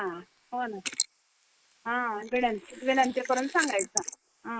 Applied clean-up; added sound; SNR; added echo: neural mask model Resemble Enhance denoiser.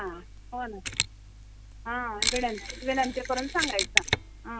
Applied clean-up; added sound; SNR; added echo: none; Mechanisms; -1 dB; none.